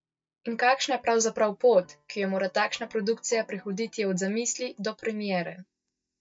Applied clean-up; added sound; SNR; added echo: neural mask model DeepFilterNet 3.